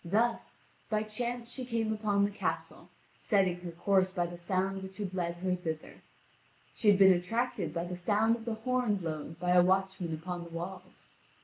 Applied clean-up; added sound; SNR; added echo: none; none; none; none.